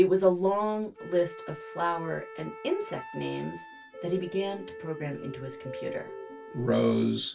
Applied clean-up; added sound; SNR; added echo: none; Wind instrument, woodwind instrument; 15 dB; reverberation time 0.2 s.